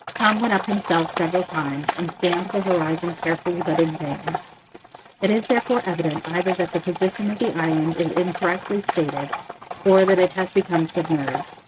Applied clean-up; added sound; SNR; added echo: neural mask model RNNoise.